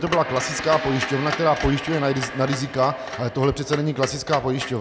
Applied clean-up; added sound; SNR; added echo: none; Clock + Gong; 9 dB; none.